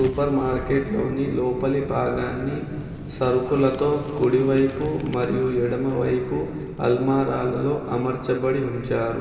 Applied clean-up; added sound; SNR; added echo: none; Boom; 15 dB; reverberation time 2.3 s.